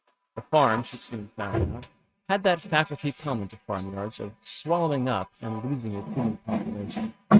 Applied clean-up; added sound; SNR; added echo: neural mask model RNNoise.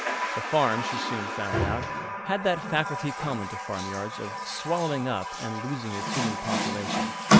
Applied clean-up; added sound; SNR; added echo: none; Water tap, faucet; -2 dB; none.